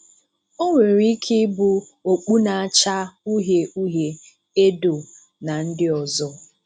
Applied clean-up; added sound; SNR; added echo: none; none; none; none.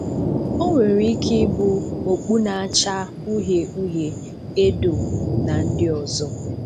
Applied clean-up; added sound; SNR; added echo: none; Thunder; 3 dB; none.